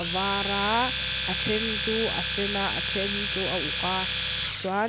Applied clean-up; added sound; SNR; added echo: none; Domestic sounds, home sounds; -3 dB; none.